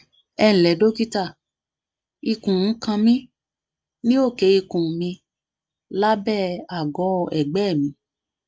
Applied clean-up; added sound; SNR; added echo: none; none; none; none.